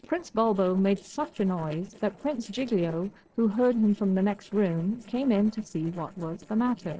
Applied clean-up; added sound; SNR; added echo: neural separator model SepFormer DNS4.